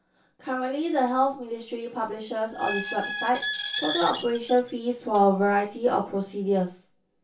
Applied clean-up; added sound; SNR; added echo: none; Squeak; 7 dB; reverberation time 0.2 s.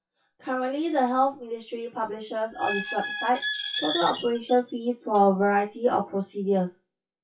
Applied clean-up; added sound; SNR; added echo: classical method WPE with log-MMSE.